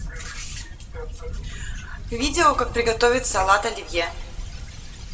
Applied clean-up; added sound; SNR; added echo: none; Camera; 8 dB; reverberation time 1.1 s.